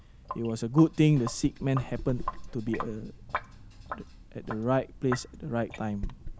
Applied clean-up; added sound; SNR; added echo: none; Sink (filling or washing); 10 dB; none.